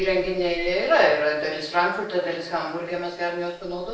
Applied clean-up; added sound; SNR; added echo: neural mask model Resemble Enhance denoiser.